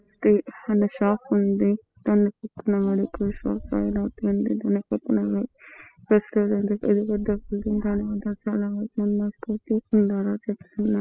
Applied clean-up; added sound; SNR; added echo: classical method spectral subtraction.